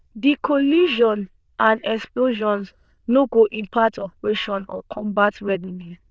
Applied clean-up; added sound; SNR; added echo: neural diffusion model UNIVERSE++.